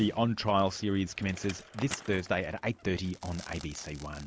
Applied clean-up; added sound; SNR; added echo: none; Crackle / Fireworks + Bicycle; 16 dB; none.